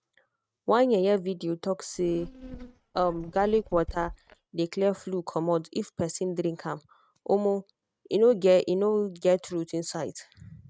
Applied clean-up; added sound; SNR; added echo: neural mask model RNNoise.